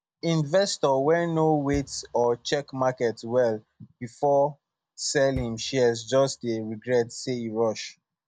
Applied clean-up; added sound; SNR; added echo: none; Bass drum; 20 dB; none.